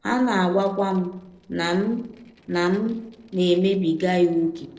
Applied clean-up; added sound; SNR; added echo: neural separator model SepFormer DNS4.